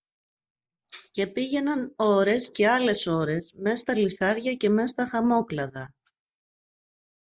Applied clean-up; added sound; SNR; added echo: neural mask model Resemble Enhance denoiser.